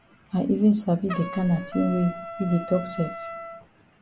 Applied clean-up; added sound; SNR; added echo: none; Trumpet; 13 dB; none.